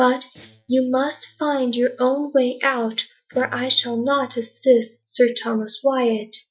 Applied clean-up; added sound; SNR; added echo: neural mask model DeepFilterNet 3.